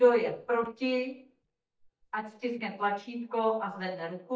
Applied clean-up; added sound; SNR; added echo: neural mask model DeepFilterNet 3.